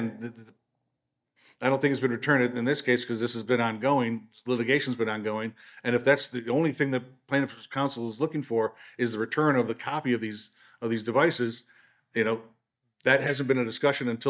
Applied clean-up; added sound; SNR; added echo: neural mask model DeepFilterNet 3.